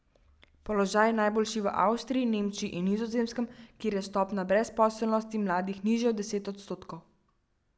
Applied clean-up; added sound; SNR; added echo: none; none; none; none.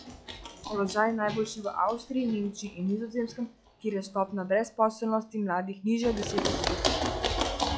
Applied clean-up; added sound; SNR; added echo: classical method log-MMSE.